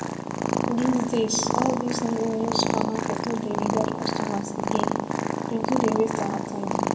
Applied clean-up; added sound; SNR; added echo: none; Purr; -1 dB; reverberation time 0.8 s.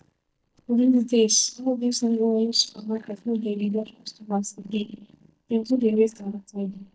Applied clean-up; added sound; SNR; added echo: neural mask model DeepFilterNet 3.